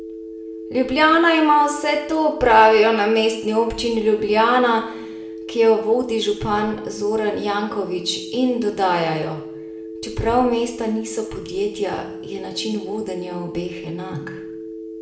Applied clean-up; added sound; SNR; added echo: none; Telephone; 13 dB; reverberation time 0.7 s.